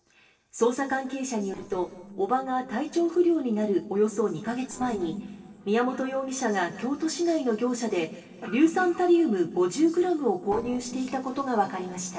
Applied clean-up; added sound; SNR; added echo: neural separator model SepFormer DNS4.